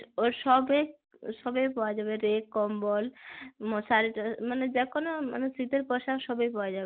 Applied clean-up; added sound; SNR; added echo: none; none; none; none.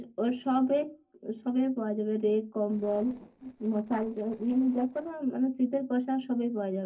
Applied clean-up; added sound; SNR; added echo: neural separator model SepFormer DNS4.